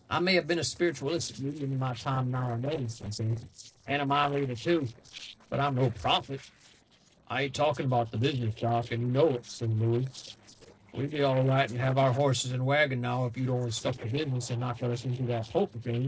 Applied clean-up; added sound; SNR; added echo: neural separator model SepFormer DNS4.